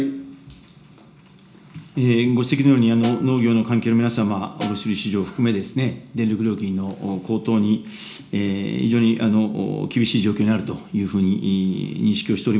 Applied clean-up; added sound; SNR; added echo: none; Snare drum; 16 dB; reverberation time 0.4 s.